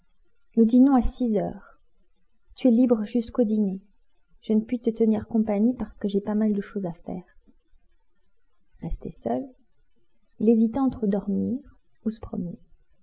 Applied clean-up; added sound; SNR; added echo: none; none; none; none.